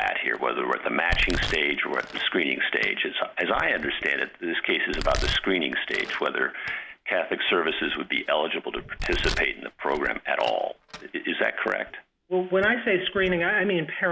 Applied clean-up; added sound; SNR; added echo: none; Domestic sounds, home sounds; 11 dB; none.